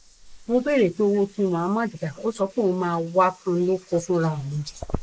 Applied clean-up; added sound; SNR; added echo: neural mask model Resemble Enhance denoiser.